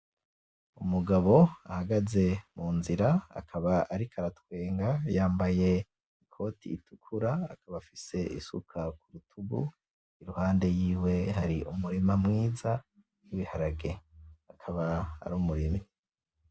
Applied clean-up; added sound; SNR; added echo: none; none; none; none.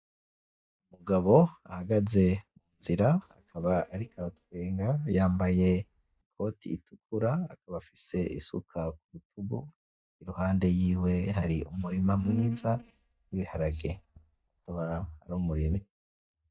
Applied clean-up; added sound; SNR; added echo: neural mask model DeepFilterNet 3.